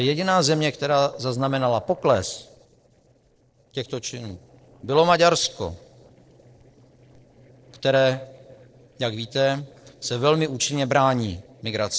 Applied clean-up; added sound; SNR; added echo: neural separator model SepFormer DNS4.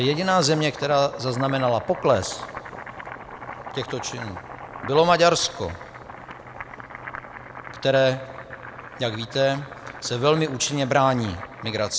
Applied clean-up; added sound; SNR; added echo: none; Boiling; 14 dB; none.